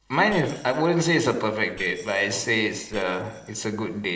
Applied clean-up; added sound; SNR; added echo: neural separator model SepFormer DNS4.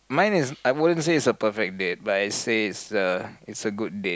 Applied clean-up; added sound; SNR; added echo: none; none; none; none.